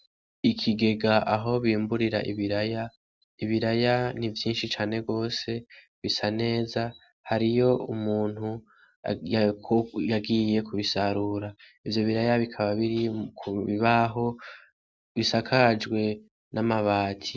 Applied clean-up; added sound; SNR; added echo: none; none; none; none.